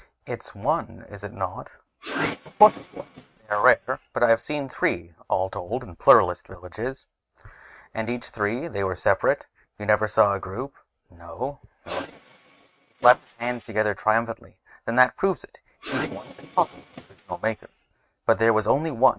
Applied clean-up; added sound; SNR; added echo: neural mask model RNNoise.